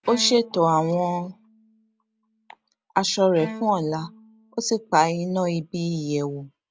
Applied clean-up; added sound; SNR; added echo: none; Bowed string instrument; 19 dB; none.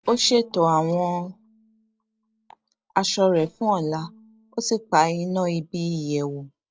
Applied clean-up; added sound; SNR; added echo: neural separator model SepFormer DNS4.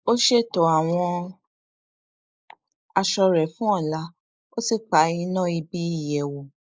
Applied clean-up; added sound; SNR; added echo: neural mask model Resemble Enhance denoiser.